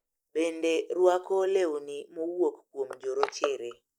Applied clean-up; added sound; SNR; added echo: neural mask model DeepFilterNet 3.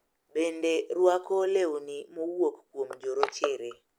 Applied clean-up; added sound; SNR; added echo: none; Crushing; 11 dB; none.